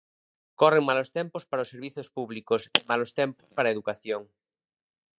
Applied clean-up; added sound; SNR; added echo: neural mask model DeepFilterNet 3.